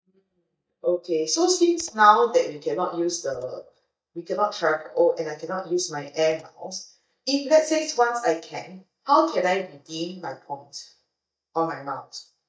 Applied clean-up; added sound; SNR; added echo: neural mask model DeepFilterNet 3.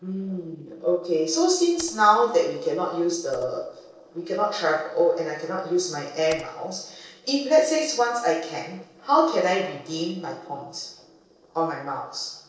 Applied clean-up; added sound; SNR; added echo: neural separator model SepFormer DNS4.